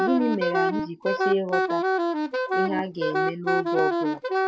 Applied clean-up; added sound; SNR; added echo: none; Wind instrument, woodwind instrument; -4 dB; none.